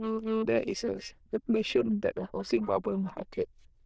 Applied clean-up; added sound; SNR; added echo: neural diffusion model UNIVERSE++.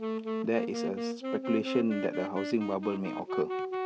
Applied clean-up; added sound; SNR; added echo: none; Wind instrument, woodwind instrument; 2 dB; none.